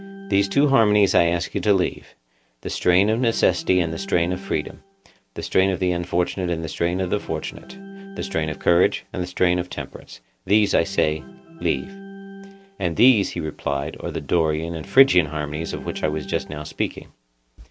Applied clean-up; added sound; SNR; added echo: none; Organ; 19 dB; none.